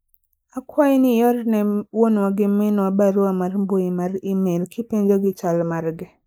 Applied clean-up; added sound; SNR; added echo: neural mask model Resemble Enhance denoiser.